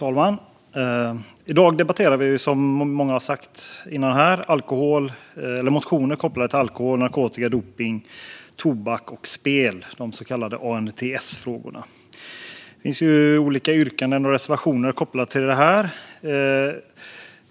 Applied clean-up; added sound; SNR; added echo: none; none; none; none.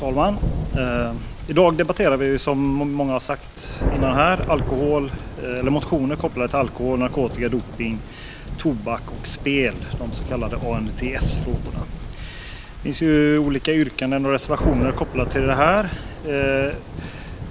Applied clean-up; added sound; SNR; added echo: none; Thunder; 6 dB; none.